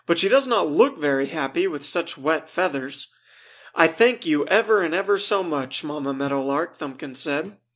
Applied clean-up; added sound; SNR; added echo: none; none; none; none.